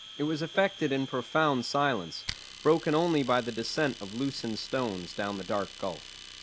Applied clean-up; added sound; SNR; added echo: none; Domestic sounds, home sounds; 15 dB; none.